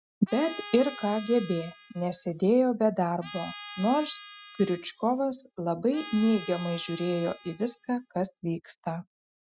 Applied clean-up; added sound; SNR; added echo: classical method spectral subtraction.